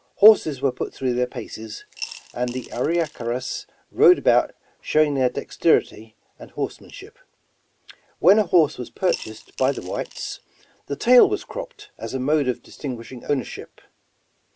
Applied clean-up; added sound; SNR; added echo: none; Coin (dropping) / Glass; 17 dB; none.